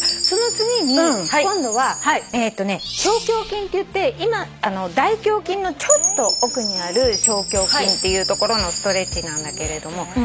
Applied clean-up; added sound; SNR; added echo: none; Chime; 3 dB; none.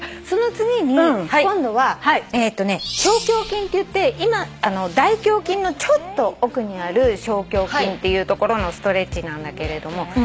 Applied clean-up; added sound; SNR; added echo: none; none; none; none.